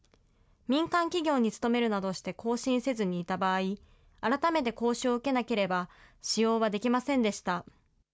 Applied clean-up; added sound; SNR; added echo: none; none; none; none.